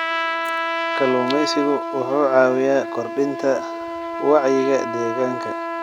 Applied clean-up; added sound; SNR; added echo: none; Trumpet; 5 dB; none.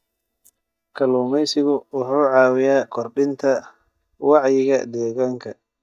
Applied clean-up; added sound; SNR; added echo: neural mask model DeepFilterNet 3.